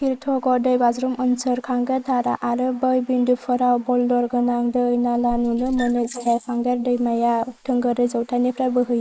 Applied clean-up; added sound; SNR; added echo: neural mask model Resemble Enhance denoiser.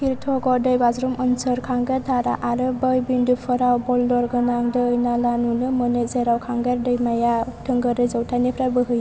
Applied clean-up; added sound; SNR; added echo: none; none; none; none.